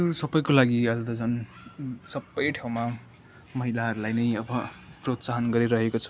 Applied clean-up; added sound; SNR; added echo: none; none; none; none.